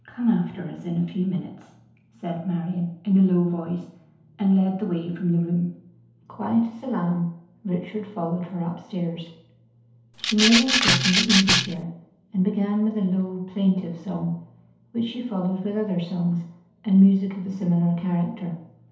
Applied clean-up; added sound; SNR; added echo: none; Rattle (instrument); -3 dB; reverberation time 2.2 s.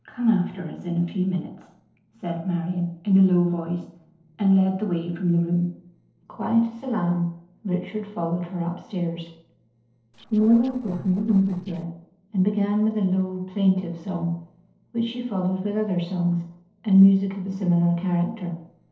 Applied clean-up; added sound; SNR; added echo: neural separator model SepFormer DNS4.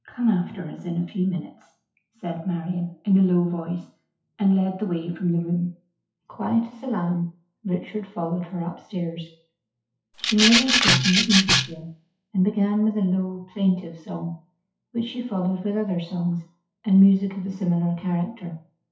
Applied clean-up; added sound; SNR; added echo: classical method WPE with log-MMSE.